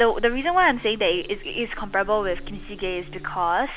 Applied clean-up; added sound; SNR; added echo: none; Buzz; 13 dB; none.